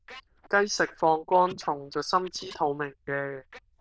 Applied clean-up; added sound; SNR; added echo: neural diffusion model UNIVERSE++.